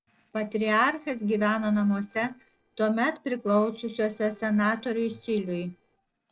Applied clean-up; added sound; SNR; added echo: neural separator model SepFormer DNS4.